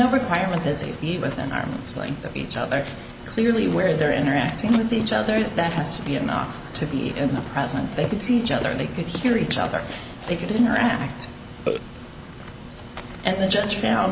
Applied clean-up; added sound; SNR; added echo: none; Burping, eructation; 15 dB; none.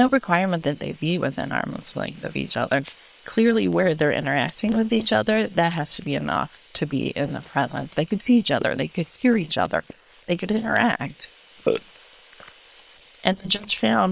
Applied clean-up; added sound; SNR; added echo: neural separator model SepFormer WHAM!.